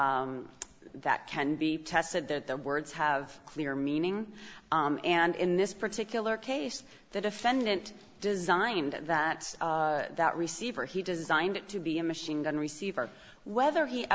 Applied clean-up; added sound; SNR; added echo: none; none; none; none.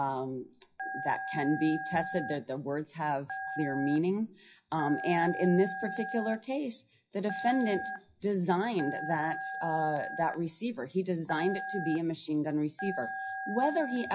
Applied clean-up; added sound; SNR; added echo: classical method WPE with log-MMSE.